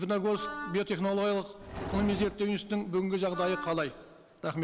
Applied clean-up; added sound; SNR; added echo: none; Livestock, farm animals, working animals + Wind instrument, woodwind instrument; 11 dB; none.